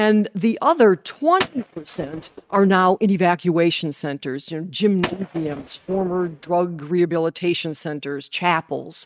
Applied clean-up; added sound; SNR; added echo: neural mask model RNNoise.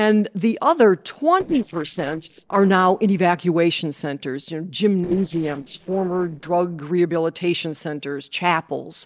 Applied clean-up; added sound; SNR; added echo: neural separator model SepFormer DNS4.